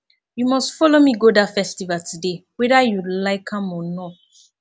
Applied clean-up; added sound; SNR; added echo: none; none; none; none.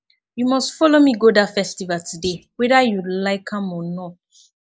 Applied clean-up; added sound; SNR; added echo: neural mask model Resemble Enhance denoiser.